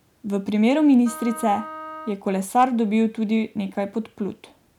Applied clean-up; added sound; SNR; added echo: none; Wind instrument, woodwind instrument; 16 dB; none.